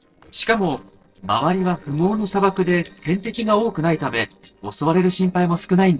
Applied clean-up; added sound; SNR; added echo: neural separator model SepFormer DNS4.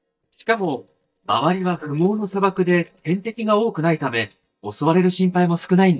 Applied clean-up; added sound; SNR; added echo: neural mask model DeepFilterNet 3.